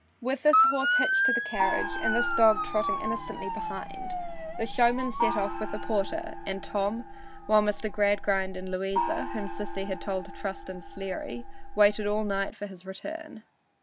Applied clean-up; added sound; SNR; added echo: none; Motor vehicle (road) / Siren + Gong; 1 dB; none.